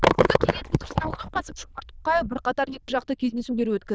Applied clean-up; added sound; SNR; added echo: neural diffusion model UNIVERSE++.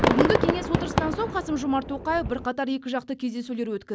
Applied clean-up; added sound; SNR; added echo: none; Fireworks; 0 dB; none.